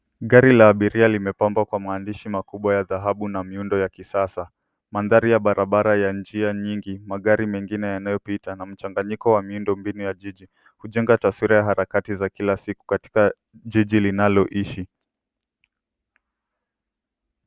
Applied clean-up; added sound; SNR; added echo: none; none; none; none.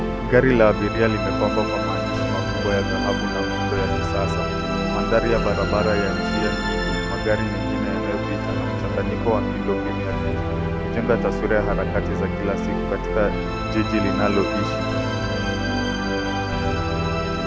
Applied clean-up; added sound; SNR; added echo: none; Musical instrument; -2 dB; none.